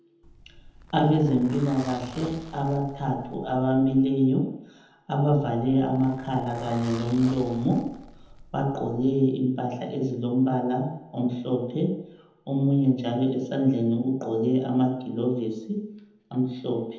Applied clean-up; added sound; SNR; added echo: none; Zipper (clothing); 19 dB; reverberation time 0.8 s.